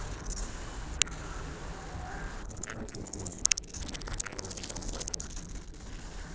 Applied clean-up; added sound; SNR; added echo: neural separator model SepFormer DNS4.